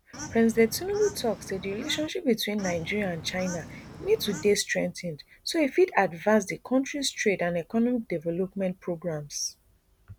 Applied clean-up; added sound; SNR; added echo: none; Bird / Fowl; 13 dB; none.